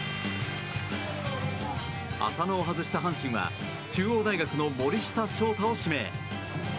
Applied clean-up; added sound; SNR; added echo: none; none; none; none.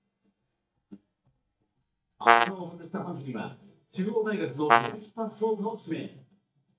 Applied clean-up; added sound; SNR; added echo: neural mask model DeepFilterNet 3.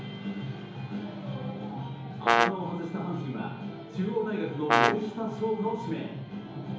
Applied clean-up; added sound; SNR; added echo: none; Brass instrument; -5 dB; reverberation time 2.2 s.